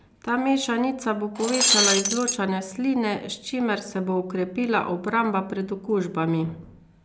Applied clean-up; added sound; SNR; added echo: none; Shatter; -3 dB; none.